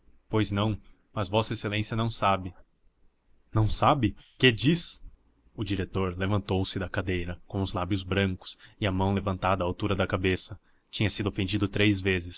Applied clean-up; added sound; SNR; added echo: neural mask model Resemble Enhance denoiser.